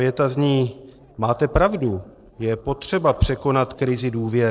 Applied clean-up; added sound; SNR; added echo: neural separator model SepFormer DNS4.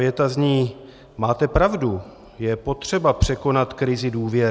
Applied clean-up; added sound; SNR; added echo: none; none; none; none.